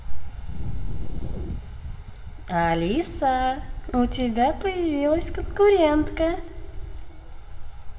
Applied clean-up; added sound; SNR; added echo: none; Wind; 10 dB; reverberation time 1.5 s.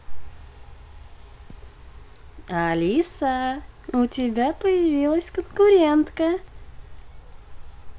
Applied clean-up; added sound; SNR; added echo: none; none; none; none.